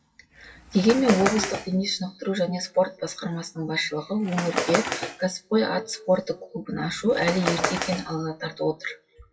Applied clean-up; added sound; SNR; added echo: classical method WPE with log-MMSE.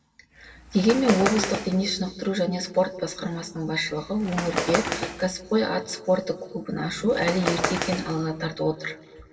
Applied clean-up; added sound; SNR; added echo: none; Bird; 6 dB; reverberation time 2.7 s.